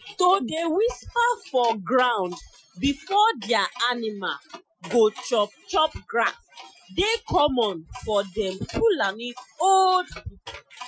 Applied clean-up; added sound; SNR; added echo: classical method Wiener filter.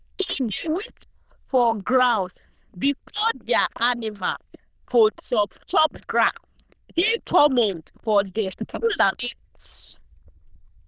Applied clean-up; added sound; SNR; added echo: neural diffusion model UNIVERSE++.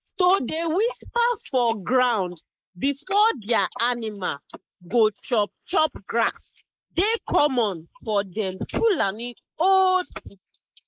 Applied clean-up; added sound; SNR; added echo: neural mask model Resemble Enhance denoiser.